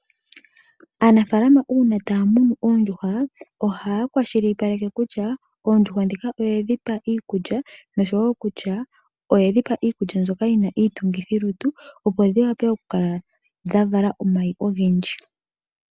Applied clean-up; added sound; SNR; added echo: none; none; none; none.